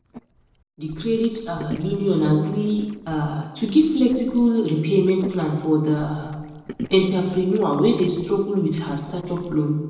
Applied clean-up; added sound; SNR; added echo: neural separator model SepFormer DNS4.